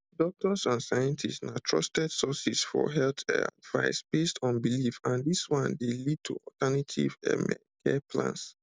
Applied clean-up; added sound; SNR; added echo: none; none; none; none.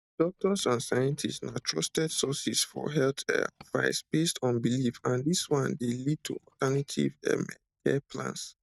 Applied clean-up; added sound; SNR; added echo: neural mask model DeepFilterNet 3.